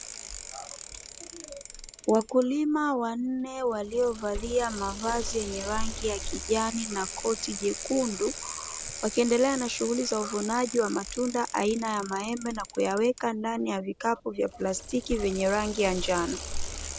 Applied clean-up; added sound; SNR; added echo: none; Bicycle; 9 dB; none.